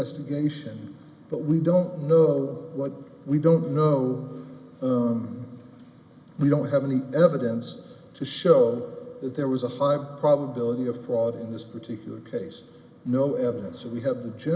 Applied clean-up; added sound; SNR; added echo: none; none; none; none.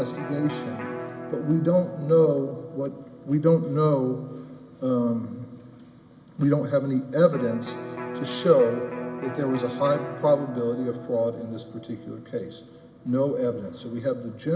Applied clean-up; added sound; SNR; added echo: none; Electric guitar; 13 dB; none.